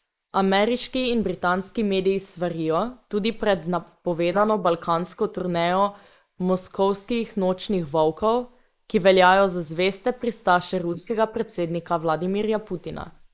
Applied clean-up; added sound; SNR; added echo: neural mask model Resemble Enhance denoiser.